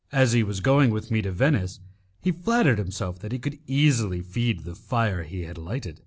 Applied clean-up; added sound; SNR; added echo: none; none; none; none.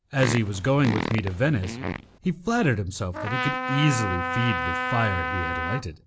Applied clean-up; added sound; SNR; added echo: none; Fart + Trumpet; 4 dB; none.